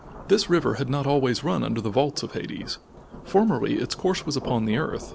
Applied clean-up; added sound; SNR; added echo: none; Rain / Thunderstorm; 16 dB; none.